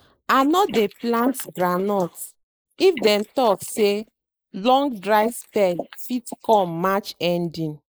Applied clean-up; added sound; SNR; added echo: neural mask model Resemble Enhance denoiser.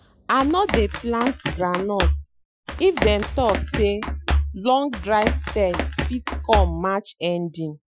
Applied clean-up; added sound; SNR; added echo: classical method Wiener filter.